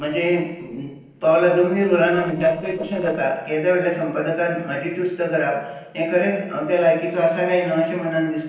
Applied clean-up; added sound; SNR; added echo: neural separator model SepFormer DNS4.